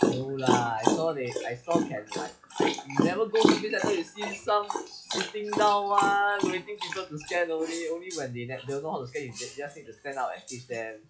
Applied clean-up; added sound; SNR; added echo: classical method log-MMSE.